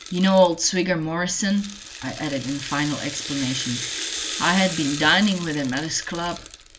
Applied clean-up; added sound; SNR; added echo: none; Rattle (instrument); 10 dB; none.